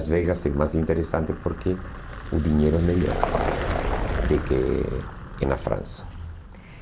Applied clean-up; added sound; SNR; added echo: none; Vehicle; 5 dB; none.